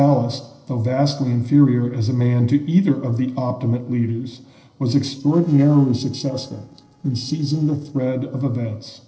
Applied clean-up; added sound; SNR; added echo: neural separator model SepFormer DNS4.